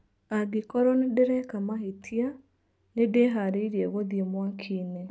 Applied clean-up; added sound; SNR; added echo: none; none; none; none.